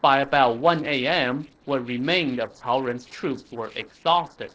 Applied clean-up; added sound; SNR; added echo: neural separator model SepFormer DNS4.